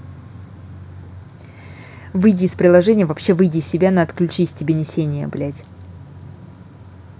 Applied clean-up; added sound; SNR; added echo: none; Drum; 19 dB; none.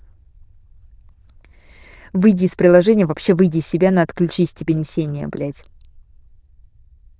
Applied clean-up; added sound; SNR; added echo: neural diffusion model UNIVERSE++.